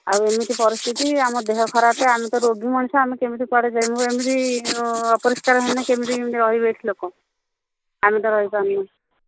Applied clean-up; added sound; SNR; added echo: neural mask model Resemble Enhance denoiser.